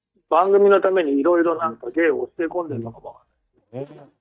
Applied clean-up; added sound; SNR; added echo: neural mask model DeepFilterNet 3.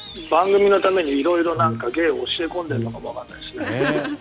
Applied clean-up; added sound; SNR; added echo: none; Brass instrument; 9 dB; none.